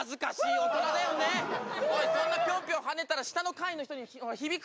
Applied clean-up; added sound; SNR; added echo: none; none; none; none.